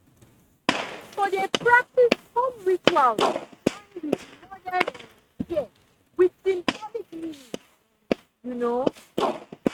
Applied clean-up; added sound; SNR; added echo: neural mask model RNNoise.